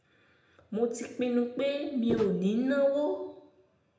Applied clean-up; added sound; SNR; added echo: none; Walk, footsteps; 5 dB; reverberation time 0.8 s.